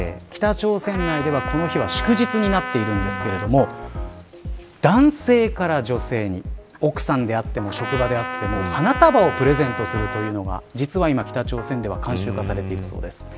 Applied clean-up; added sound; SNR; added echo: none; Trumpet; 8 dB; none.